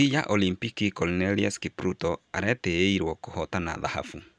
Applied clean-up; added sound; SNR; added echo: none; none; none; none.